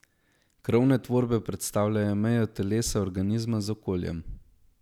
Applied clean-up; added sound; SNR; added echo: none; none; none; none.